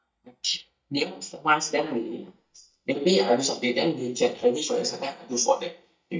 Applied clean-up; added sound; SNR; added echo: neural mask model DeepFilterNet 3.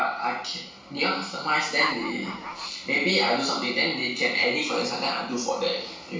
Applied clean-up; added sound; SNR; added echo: none; Dog; 8 dB; reverberation time 0.7 s.